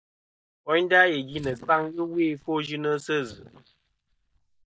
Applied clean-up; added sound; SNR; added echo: neural mask model DeepFilterNet 3.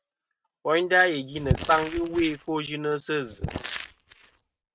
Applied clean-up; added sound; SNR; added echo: neural mask model RNNoise.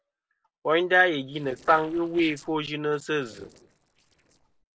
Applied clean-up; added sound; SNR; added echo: neural separator model SepFormer DNS4.